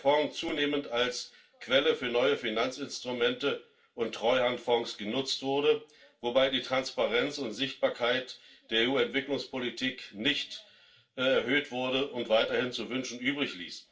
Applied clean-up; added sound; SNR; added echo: none; none; none; reverberation time 0.2 s.